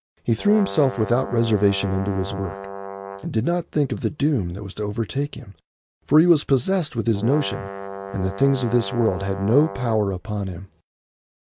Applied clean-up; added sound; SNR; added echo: none; Brass instrument; 11 dB; none.